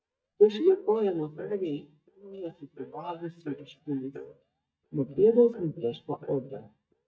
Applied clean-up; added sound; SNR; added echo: neural mask model DeepFilterNet 3.